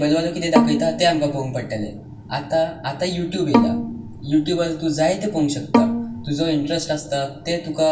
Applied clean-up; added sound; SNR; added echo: none; Bowed string instrument; 2 dB; reverberation time 0.1 s.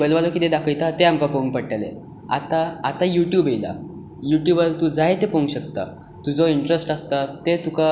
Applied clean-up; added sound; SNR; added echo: none; none; none; none.